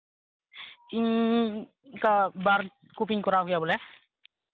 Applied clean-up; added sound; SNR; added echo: none; none; none; none.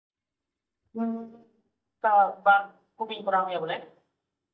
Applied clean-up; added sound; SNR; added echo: neural mask model DeepFilterNet 3.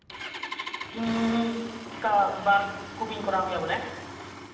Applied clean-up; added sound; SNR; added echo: none; Engine starting; 10 dB; reverberation time 1.0 s.